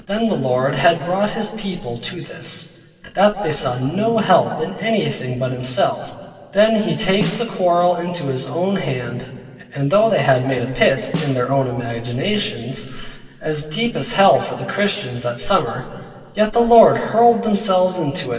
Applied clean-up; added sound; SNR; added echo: none; Snare drum; 12 dB; reverberation time 2.3 s.